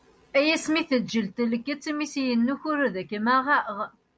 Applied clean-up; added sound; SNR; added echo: none; none; none; none.